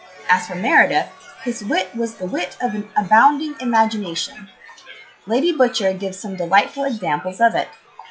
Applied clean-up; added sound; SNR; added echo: classical method log-MMSE.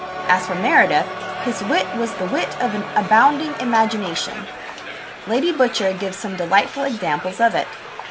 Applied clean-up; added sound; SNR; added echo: none; Crowd; 9 dB; none.